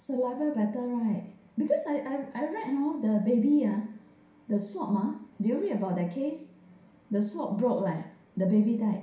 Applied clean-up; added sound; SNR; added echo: none; none; none; reverberation time 0.5 s.